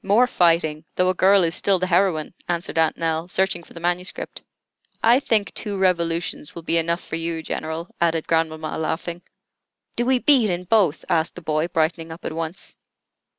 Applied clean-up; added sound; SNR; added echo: none; none; none; none.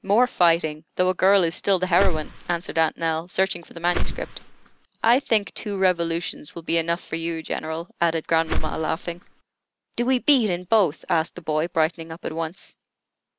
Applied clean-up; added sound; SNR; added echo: none; Whoosh, swoosh, swish; -1 dB; none.